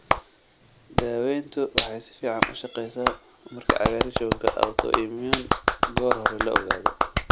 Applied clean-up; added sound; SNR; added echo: none; Clapping; -4 dB; none.